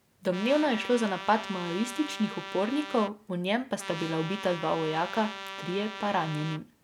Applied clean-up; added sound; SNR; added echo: none; Trumpet; 10 dB; none.